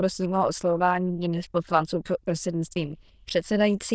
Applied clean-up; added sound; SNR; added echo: neural diffusion model UNIVERSE++.